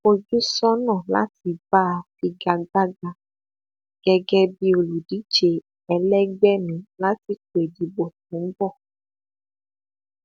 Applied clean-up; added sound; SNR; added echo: none; none; none; none.